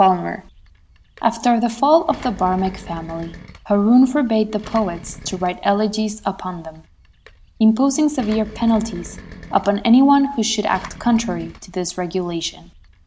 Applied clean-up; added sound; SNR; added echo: none; Engine; 20 dB; none.